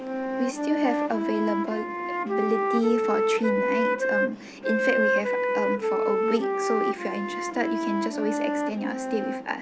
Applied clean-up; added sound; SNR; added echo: none; Wind instrument, woodwind instrument; -3 dB; none.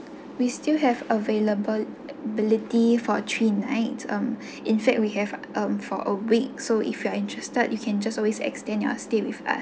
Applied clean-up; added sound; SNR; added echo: none; none; none; none.